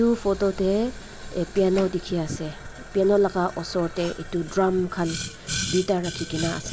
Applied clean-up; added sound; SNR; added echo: none; Boiling; 11 dB; none.